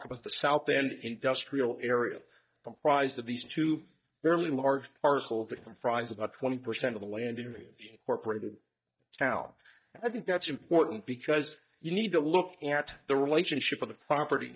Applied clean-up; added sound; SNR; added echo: neural mask model DeepFilterNet 3.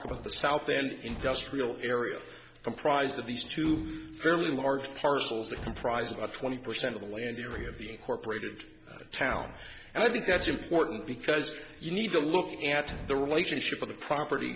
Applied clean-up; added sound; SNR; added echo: none; Slam / Truck / Car; 17 dB; none.